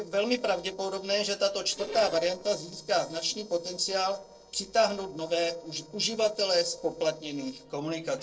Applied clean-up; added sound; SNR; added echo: neural separator model SepFormer DNS4.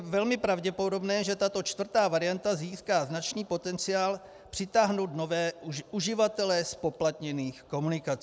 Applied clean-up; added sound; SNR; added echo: none; none; none; none.